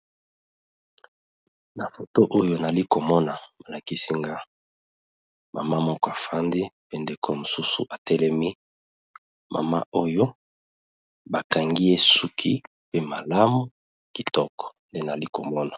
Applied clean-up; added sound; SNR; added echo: none; none; none; none.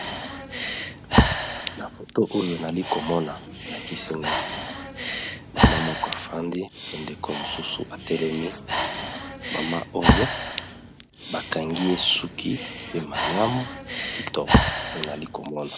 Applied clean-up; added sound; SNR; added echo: none; Breathing; -2 dB; none.